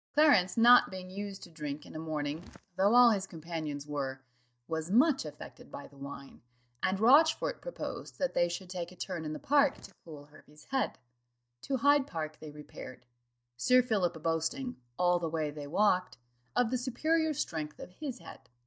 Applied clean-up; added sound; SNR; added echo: neural mask model DeepFilterNet 3.